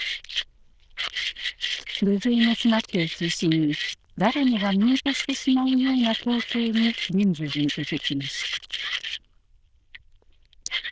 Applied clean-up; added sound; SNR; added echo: neural diffusion model UNIVERSE++.